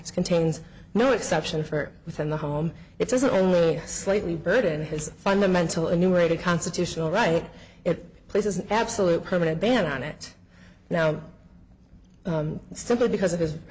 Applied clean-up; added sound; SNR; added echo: none; none; none; none.